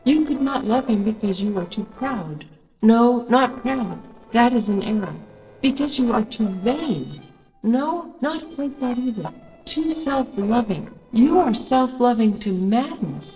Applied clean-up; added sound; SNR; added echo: neural separator model SepFormer DNS4.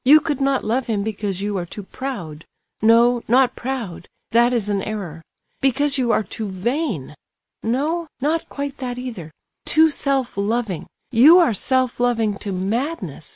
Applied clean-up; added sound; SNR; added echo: none; none; none; none.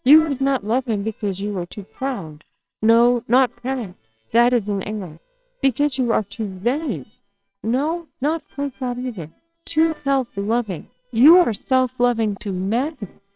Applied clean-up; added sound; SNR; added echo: neural separator model SepFormer WHAMR!.